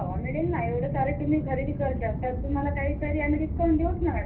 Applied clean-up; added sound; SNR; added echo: none; Aircraft; 1 dB; reverberation time 0.3 s.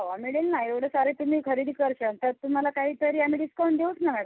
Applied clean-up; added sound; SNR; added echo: none; none; none; none.